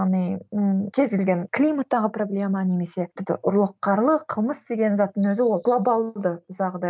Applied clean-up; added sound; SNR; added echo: neural mask model Resemble Enhance denoiser.